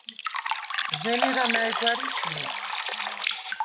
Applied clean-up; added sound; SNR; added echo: none; Drip; -5 dB; none.